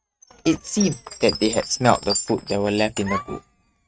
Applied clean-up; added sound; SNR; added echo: neural mask model RNNoise.